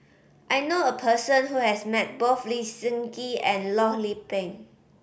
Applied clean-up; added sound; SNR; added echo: none; none; none; none.